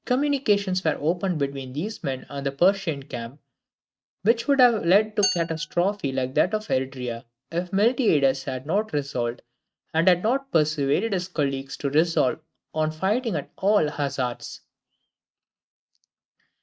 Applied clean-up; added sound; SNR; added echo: neural mask model RNNoise.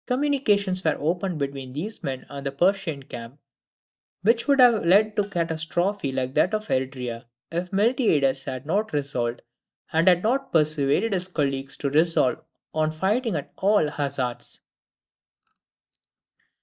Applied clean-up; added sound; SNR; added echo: neural mask model DeepFilterNet 3.